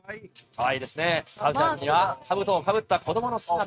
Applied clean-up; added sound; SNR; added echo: neural mask model RNNoise.